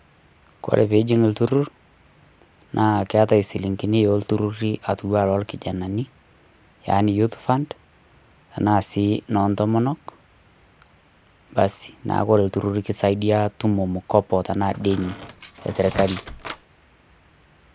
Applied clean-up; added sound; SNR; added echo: none; Squeak; 12 dB; none.